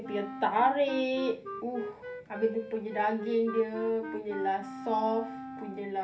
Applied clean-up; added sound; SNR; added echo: none; Wind instrument, woodwind instrument; 11 dB; reverberation time 0.3 s.